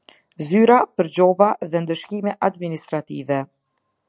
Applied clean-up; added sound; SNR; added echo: none; none; none; none.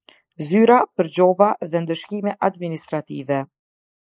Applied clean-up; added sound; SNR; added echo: neural mask model Resemble Enhance denoiser.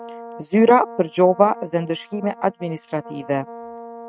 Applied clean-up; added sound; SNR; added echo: neural mask model RNNoise.